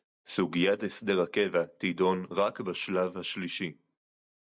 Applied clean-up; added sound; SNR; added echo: none; none; none; none.